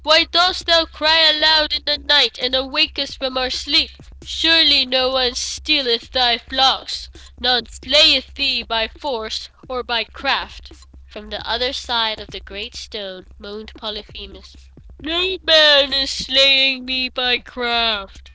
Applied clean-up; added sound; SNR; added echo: neural diffusion model UNIVERSE++.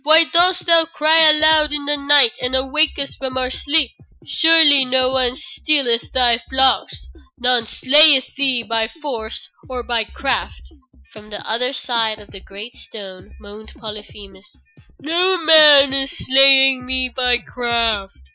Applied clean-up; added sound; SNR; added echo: classical method Wiener filter.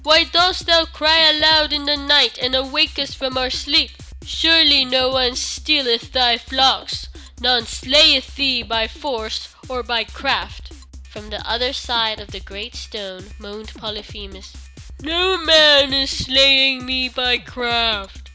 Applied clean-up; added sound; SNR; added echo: none; Drum kit; 18 dB; none.